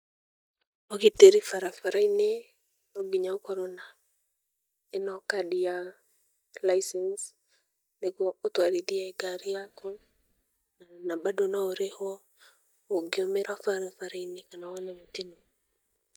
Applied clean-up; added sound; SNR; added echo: neural mask model DeepFilterNet 3.